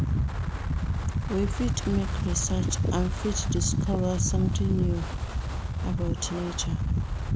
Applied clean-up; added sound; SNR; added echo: none; Wind; -4 dB; none.